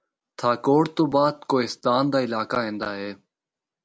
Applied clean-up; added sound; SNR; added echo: none; none; none; none.